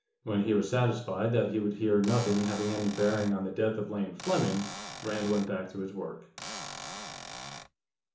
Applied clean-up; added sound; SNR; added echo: none; Cupboard open or close / Door; 11 dB; reverberation time 0.8 s.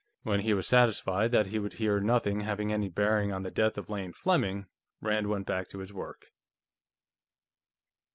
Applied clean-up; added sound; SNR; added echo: none; none; none; none.